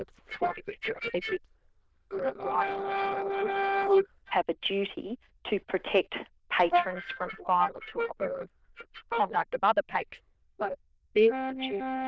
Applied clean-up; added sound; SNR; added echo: neural diffusion model UNIVERSE++.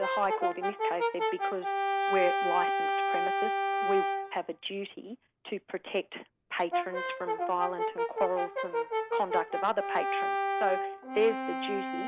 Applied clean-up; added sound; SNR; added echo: none; Brass instrument; -2 dB; none.